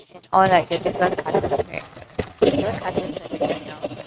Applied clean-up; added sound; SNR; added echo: neural mask model RNNoise.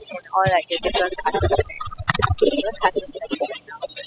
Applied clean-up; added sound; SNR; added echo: classical method spectral subtraction.